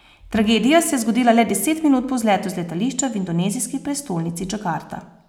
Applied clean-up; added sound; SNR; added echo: none; Bowed string instrument; 18 dB; none.